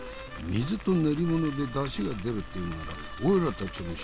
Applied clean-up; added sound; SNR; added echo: none; Thunder; 18 dB; none.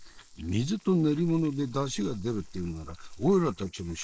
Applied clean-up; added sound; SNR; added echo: neural mask model Resemble Enhance denoiser.